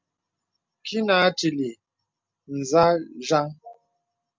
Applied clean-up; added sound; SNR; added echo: none; none; none; none.